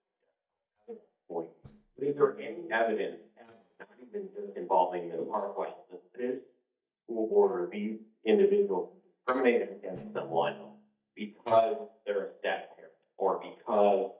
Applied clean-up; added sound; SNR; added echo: neural mask model DeepFilterNet 3.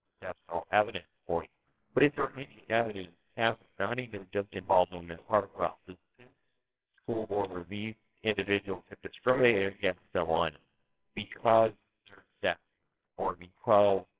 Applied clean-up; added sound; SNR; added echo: neural separator model SepFormer WHAMR!.